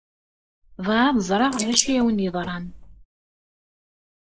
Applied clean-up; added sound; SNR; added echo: neural mask model Resemble Enhance denoiser.